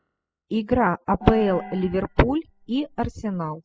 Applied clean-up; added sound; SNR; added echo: classical method spectral subtraction.